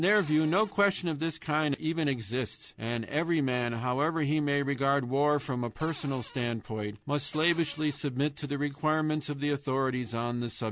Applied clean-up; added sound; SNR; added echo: none; Cupboard open or close; 18 dB; none.